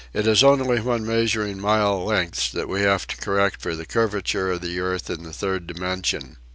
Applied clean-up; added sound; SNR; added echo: none; none; none; none.